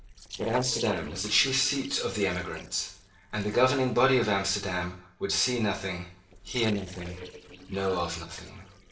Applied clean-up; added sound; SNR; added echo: neural separator model SepFormer DNS4.